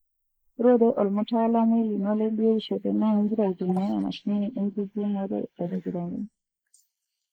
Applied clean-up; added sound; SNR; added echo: neural mask model Resemble Enhance denoiser.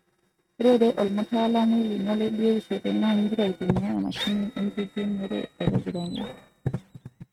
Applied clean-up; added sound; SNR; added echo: neural mask model RNNoise.